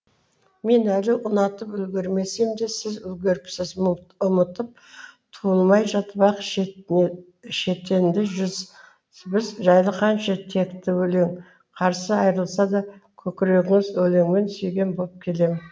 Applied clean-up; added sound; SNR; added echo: none; none; none; none.